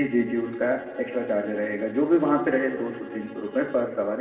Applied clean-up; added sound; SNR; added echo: none; Bowed string instrument; 17 dB; reverberation time 2.6 s.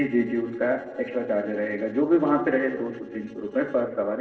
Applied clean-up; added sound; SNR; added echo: neural separator model SepFormer DNS4.